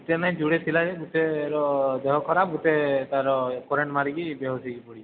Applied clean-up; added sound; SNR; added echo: none; none; none; none.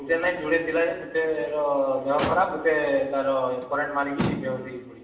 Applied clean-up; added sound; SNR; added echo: none; Motor vehicle (road); 11 dB; reverberation time 0.8 s.